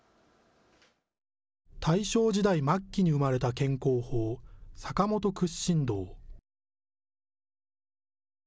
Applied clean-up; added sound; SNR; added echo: none; none; none; none.